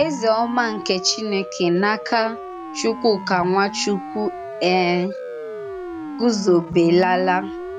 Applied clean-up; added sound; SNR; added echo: none; Siren; 11 dB; none.